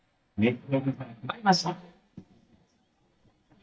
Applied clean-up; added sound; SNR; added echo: neural mask model DeepFilterNet 3.